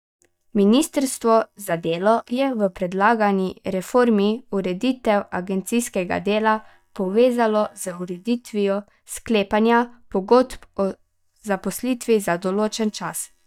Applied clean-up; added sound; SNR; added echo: neural mask model DeepFilterNet 3.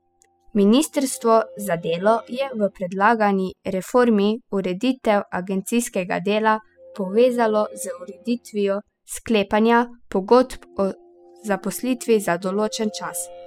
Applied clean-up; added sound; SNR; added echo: classical method spectral subtraction.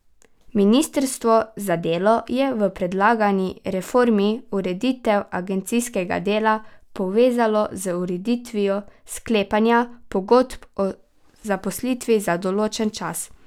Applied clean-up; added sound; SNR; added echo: none; none; none; none.